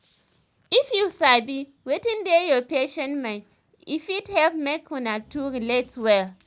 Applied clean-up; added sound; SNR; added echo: none; none; none; none.